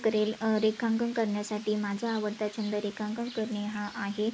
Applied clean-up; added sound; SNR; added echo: neural mask model Resemble Enhance denoiser.